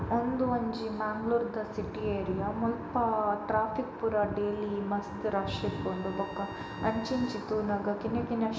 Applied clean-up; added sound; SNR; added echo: none; Trumpet; 18 dB; reverberation time 2.0 s.